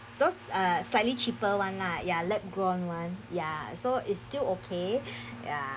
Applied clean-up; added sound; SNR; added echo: none; none; none; none.